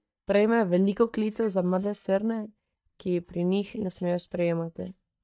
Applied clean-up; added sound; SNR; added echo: neural mask model DeepFilterNet 3.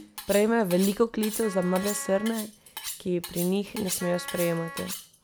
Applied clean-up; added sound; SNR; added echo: none; Cutlery, silverware + Wind instrument, woodwind instrument; 11 dB; none.